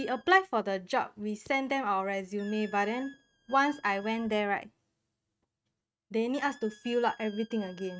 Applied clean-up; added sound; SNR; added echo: neural mask model RNNoise.